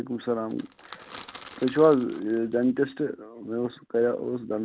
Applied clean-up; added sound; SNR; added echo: none; Crackle / Crushing; 18 dB; none.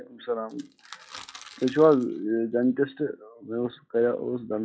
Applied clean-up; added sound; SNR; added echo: classical method log-MMSE.